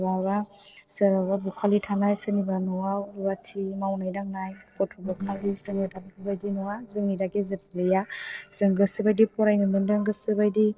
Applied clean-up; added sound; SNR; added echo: neural separator model SepFormer DNS4.